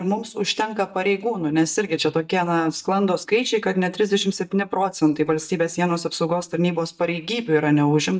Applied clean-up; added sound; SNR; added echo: neural mask model DeepFilterNet 3.